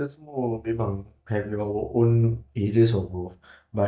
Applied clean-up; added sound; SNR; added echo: neural mask model DeepFilterNet 3.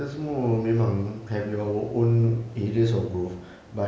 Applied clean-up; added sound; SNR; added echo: none; none; none; none.